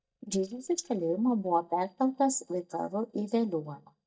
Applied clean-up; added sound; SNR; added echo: neural mask model DeepFilterNet 3.